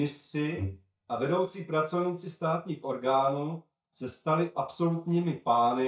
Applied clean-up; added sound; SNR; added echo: neural mask model DeepFilterNet 3.